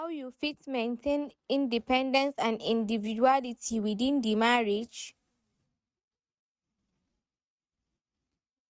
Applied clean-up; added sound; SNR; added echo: neural mask model RNNoise.